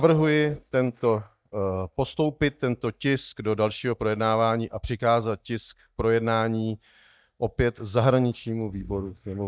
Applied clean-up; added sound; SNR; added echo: neural mask model DeepFilterNet 3.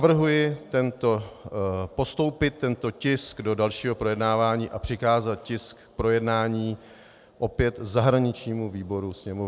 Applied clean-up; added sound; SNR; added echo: none; none; none; none.